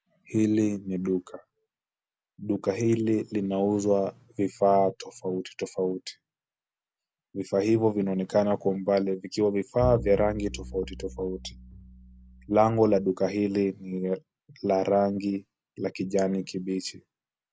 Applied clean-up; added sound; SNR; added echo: none; Bowed string instrument; 12 dB; none.